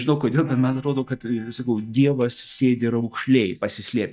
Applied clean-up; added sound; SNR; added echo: neural mask model DeepFilterNet 3.